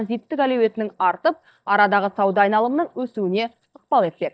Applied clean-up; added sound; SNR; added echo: neural mask model DeepFilterNet 3.